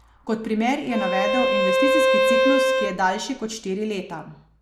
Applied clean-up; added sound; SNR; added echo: none; Bowed string instrument; -4 dB; none.